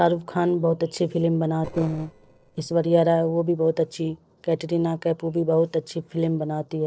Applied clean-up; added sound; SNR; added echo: neural separator model SepFormer DNS4.